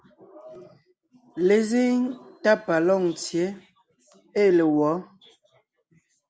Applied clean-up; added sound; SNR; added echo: none; none; none; none.